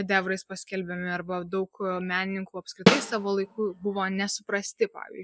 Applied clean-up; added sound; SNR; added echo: none; Snare drum; -4 dB; none.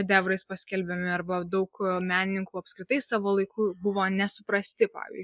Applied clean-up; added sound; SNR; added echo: none; none; none; none.